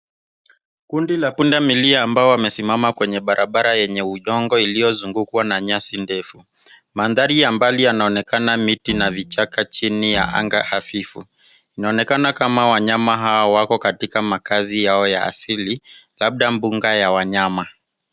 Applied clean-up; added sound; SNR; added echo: none; Bowed string instrument; 16 dB; none.